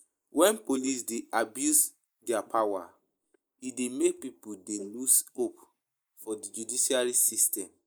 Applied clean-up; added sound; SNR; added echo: neural mask model Resemble Enhance denoiser.